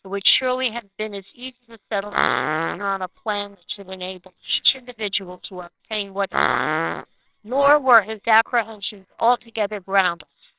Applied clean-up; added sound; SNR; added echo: neural separator model SepFormer WHAMR!.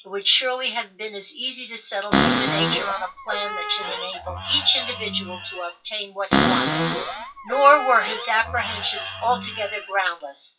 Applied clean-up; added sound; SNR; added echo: classical method WPE with log-MMSE.